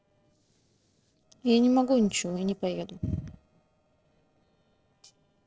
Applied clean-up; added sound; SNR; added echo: neural separator model SepFormer DNS4.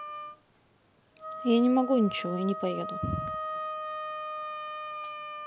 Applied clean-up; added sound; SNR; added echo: none; Wind instrument, woodwind instrument; 6 dB; none.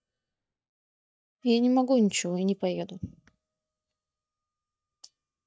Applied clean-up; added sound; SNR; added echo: neural mask model DeepFilterNet 3.